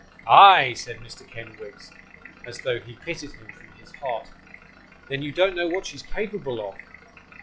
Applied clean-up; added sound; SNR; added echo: classical method log-MMSE.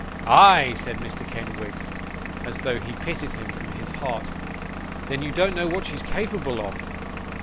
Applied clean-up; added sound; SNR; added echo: none; Engine / Vehicle; 7 dB; none.